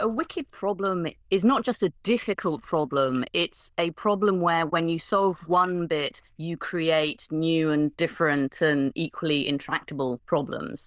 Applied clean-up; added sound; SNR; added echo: neural diffusion model UNIVERSE++.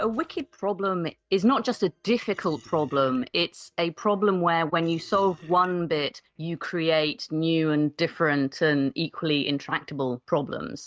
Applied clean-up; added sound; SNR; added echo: neural mask model RNNoise.